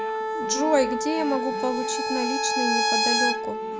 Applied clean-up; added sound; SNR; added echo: none; Wind instrument, woodwind instrument + Bowed string instrument; -2 dB; none.